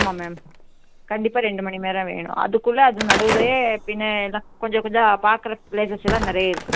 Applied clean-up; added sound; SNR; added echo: none; Slam / Wood; 7 dB; none.